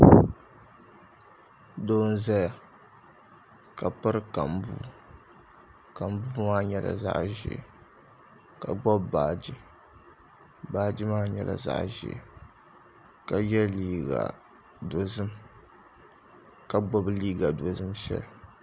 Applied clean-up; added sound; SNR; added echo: none; none; none; none.